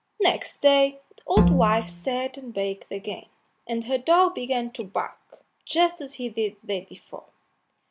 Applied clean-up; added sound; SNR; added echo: none; Bowed string instrument; -2 dB; none.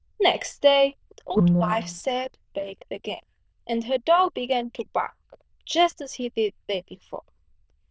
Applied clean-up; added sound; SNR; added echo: neural diffusion model UNIVERSE++.